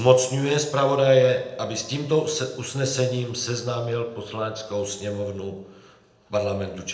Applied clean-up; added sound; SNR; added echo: none; none; none; reverberation time 0.7 s.